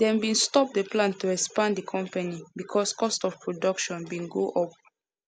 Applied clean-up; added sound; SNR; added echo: none; none; none; none.